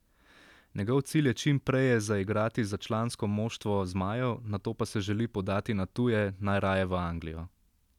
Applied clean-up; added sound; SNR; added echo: none; none; none; none.